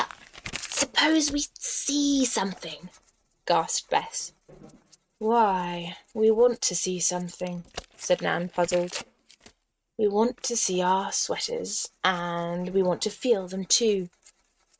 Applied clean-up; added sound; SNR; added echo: neural mask model RNNoise.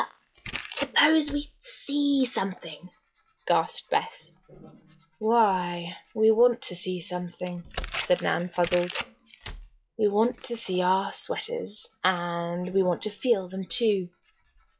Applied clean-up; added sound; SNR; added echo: classical method log-MMSE.